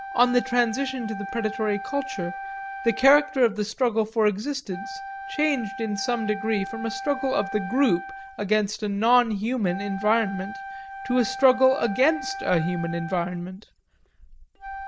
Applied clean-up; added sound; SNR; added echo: none; Wind instrument, woodwind instrument; 11 dB; none.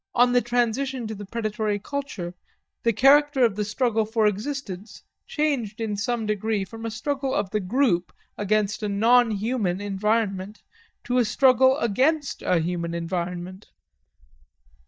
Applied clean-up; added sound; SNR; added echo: neural mask model DeepFilterNet 3.